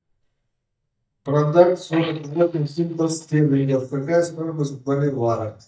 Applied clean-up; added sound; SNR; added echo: neural mask model DeepFilterNet 3.